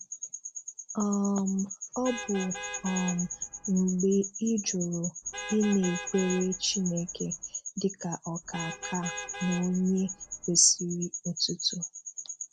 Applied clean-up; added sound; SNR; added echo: none; Vehicle horn, car horn, honking; 13 dB; none.